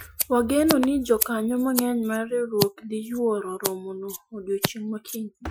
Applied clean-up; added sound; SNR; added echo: classical method Wiener filter.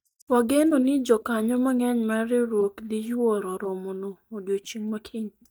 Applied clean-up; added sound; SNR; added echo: neural mask model DeepFilterNet 3.